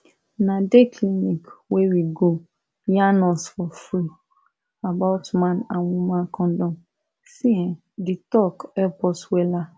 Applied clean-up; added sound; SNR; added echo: none; none; none; none.